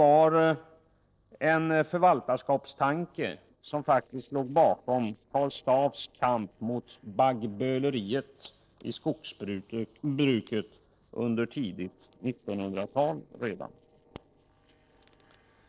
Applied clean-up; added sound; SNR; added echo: neural separator model SepFormer DNS4.